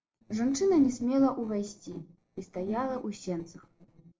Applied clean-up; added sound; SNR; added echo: neural separator model SepFormer DNS4.